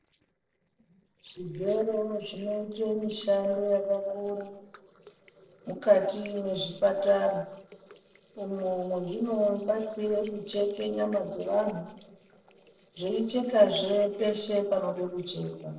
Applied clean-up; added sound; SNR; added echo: neural separator model SepFormer DNS4.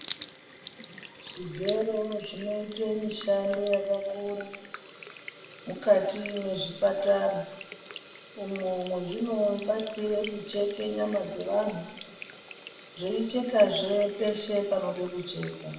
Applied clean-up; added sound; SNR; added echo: none; Sink (filling or washing) / Water tap, faucet; 10 dB; reverberation time 1.0 s.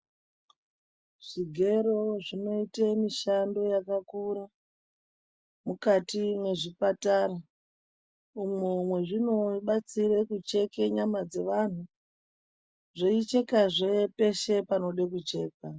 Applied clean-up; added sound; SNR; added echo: none; none; none; none.